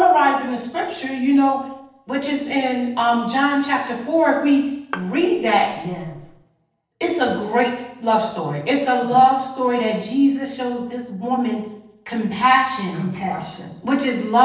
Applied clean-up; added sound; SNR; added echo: neural separator model SepFormer DNS4.